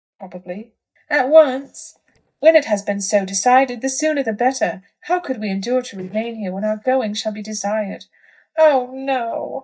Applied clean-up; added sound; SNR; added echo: neural mask model DeepFilterNet 3.